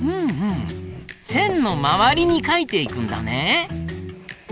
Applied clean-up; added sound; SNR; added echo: none; Zipper (clothing); 19 dB; none.